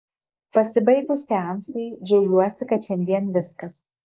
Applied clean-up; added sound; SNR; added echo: neural mask model Resemble Enhance denoiser.